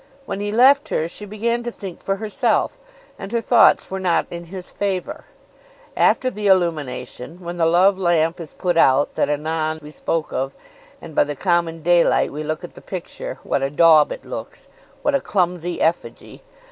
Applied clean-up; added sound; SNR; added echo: none; none; none; none.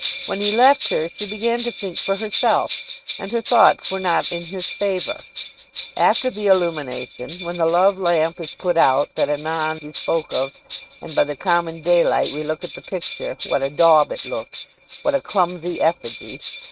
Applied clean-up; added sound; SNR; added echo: neural mask model RNNoise.